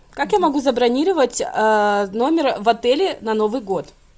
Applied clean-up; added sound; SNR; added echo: none; none; none; none.